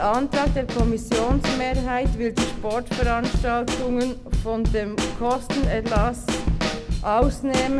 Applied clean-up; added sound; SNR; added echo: none; Snare drum / Drum kit; 0 dB; none.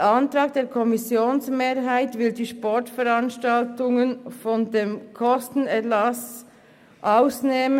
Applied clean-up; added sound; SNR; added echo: none; none; none; none.